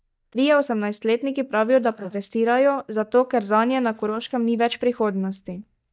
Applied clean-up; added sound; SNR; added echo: neural mask model DeepFilterNet 3.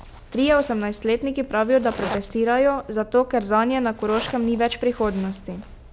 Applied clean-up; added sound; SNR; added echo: none; Zipper (clothing); 16 dB; none.